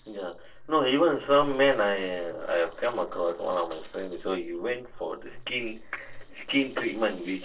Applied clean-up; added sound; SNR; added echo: neural separator model SepFormer DNS4.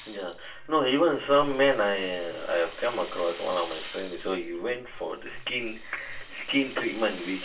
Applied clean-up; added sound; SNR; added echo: none; Rattle (instrument); 19 dB; reverberation time 0.3 s.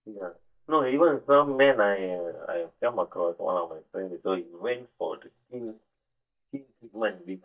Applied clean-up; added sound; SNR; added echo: neural mask model DeepFilterNet 3.